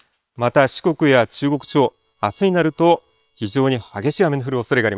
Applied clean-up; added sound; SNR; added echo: neural separator model SepFormer WHAM!.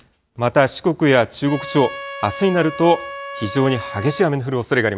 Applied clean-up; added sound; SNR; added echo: none; Trumpet; 13 dB; none.